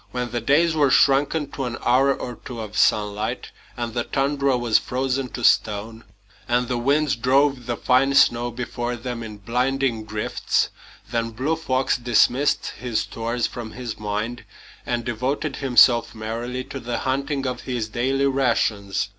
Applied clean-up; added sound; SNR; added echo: none; none; none; none.